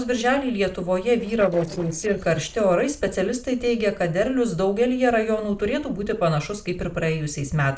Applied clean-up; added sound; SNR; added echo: neural separator model SepFormer DNS4.